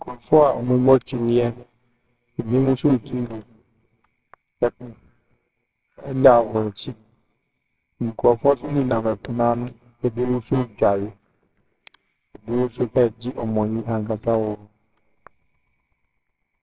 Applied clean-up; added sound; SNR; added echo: neural separator model SepFormer WHAMR!.